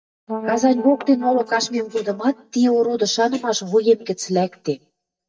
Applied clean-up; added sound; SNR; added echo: neural mask model DeepFilterNet 3.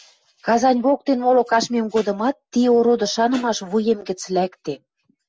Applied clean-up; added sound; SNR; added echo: none; none; none; none.